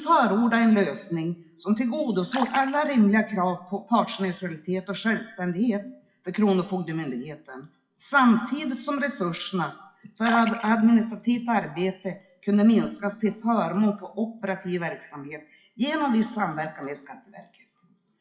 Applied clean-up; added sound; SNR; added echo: classical method WPE with log-MMSE.